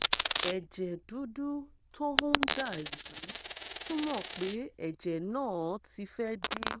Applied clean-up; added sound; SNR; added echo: neural diffusion model UNIVERSE++.